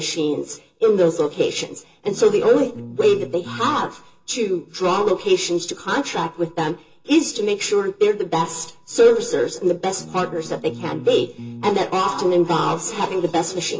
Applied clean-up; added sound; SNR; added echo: none; Bass guitar; 15 dB; reverberation time 0.2 s.